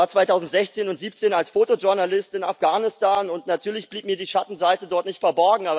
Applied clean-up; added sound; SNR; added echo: none; none; none; none.